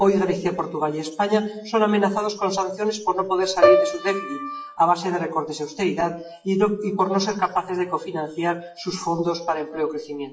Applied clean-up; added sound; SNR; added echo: classical method WPE with log-MMSE.